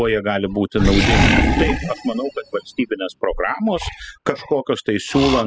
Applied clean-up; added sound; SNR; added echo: classical method spectral subtraction.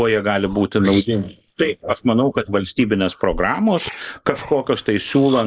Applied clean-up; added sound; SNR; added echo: neural mask model Resemble Enhance denoiser.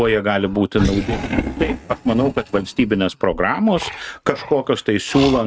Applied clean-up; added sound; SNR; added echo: neural mask model RNNoise.